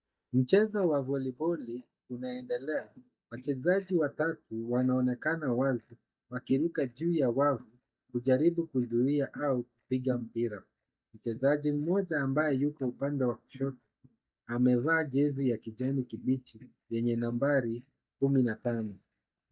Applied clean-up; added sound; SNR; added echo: neural mask model DeepFilterNet 3.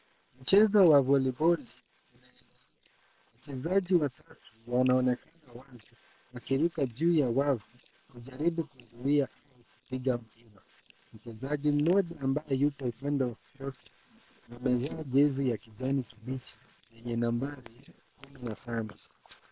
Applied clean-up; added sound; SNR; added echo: neural separator model SepFormer WHAM!.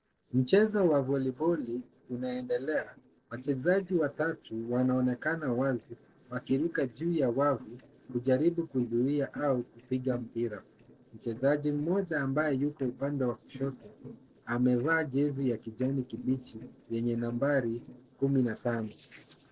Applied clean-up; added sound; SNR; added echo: neural separator model SepFormer DNS4.